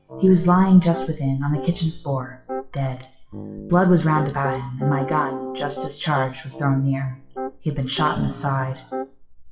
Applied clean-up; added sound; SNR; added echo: classical method WPE with log-MMSE.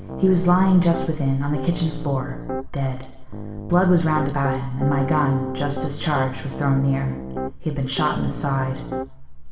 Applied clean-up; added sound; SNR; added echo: none; Piano; 9 dB; reverberation time 1.0 s.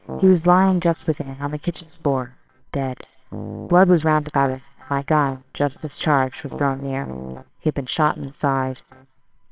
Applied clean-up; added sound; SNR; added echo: neural separator model SepFormer WHAMR!.